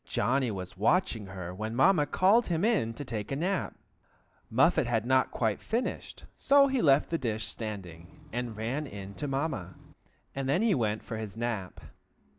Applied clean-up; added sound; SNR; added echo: none; Engine / Truck / Car; 19 dB; none.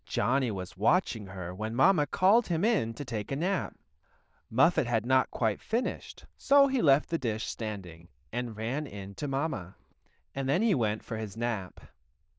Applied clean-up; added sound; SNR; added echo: neural diffusion model UNIVERSE++.